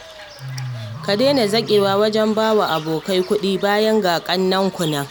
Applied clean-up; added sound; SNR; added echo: none; Bird / Fowl; 15 dB; none.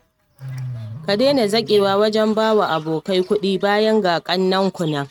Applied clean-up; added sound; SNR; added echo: neural mask model RNNoise.